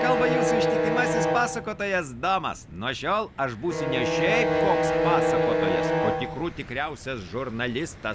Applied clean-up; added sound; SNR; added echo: none; Bowed string instrument; -2 dB; none.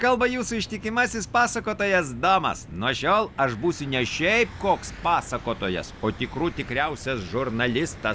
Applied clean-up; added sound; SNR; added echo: none; none; none; none.